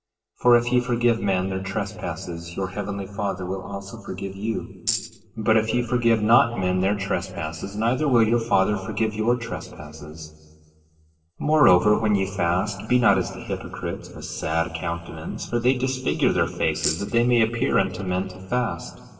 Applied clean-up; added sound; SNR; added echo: neural separator model SepFormer DNS4.